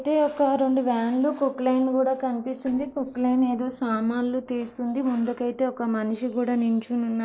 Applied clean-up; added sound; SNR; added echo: neural separator model SepFormer DNS4.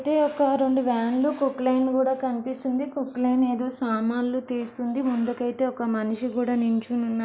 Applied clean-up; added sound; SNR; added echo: none; none; none; none.